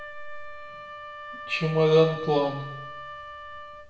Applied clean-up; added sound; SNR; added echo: none; Wind instrument, woodwind instrument; 13 dB; reverberation time 0.8 s.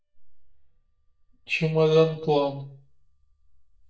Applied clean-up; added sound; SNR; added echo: neural mask model DeepFilterNet 3.